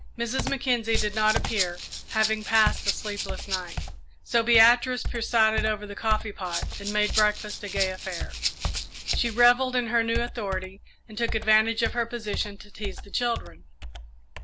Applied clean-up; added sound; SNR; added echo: none; Rattle (instrument) + Computer keyboard; 5 dB; none.